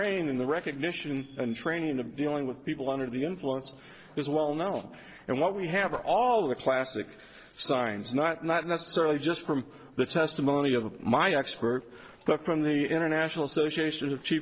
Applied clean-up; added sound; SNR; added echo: neural separator model SepFormer DNS4.